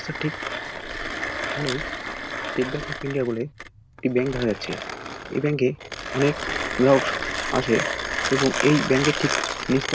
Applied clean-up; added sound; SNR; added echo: none; Mechanisms; 4 dB; none.